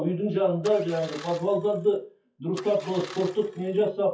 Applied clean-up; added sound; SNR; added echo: classical method WPE with log-MMSE.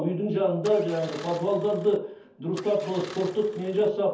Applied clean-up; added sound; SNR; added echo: none; Engine starting; 19 dB; reverberation time 0.5 s.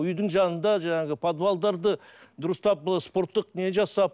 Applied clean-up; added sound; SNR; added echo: none; none; none; none.